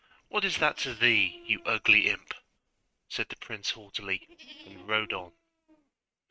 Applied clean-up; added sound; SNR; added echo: neural mask model RNNoise.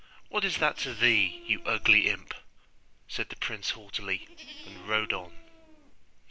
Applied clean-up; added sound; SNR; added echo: none; Livestock, farm animals, working animals; 19 dB; none.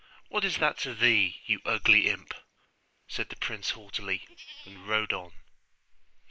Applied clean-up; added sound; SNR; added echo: neural mask model Resemble Enhance denoiser.